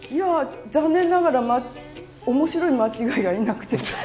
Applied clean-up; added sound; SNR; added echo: none; none; none; none.